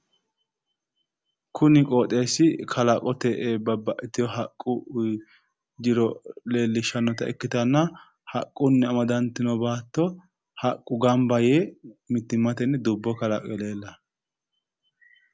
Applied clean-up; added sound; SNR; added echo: none; none; none; none.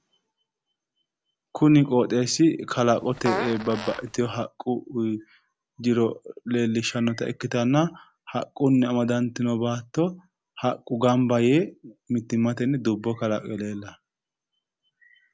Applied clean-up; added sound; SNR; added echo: none; Fart; 9 dB; none.